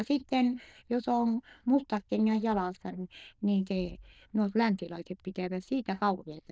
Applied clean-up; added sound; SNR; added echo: neural diffusion model UNIVERSE++.